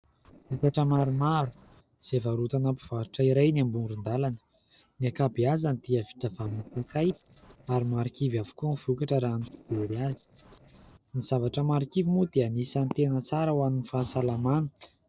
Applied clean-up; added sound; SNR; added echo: neural separator model SepFormer DNS4.